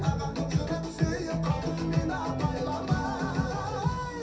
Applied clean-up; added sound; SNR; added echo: none; Electric guitar / Bass guitar; 11 dB; reverberation time 0.3 s.